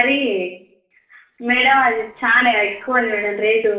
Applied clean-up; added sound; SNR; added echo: neural separator model SepFormer DNS4.